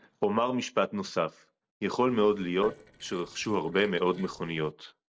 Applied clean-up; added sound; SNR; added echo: neural separator model SepFormer DNS4.